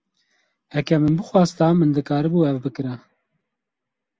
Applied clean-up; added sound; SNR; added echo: none; none; none; none.